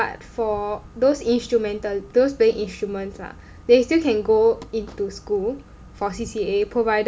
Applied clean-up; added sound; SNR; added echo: none; none; none; none.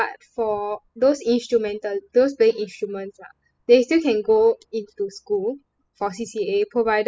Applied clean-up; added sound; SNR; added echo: classical method spectral subtraction.